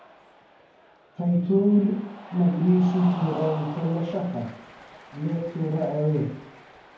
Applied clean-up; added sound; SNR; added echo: none; Cheering; 17 dB; reverberation time 0.9 s.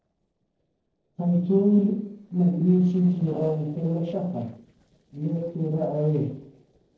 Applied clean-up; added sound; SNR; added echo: neural separator model SepFormer DNS4.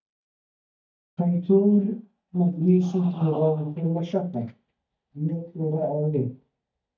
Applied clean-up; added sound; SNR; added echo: neural mask model DeepFilterNet 3.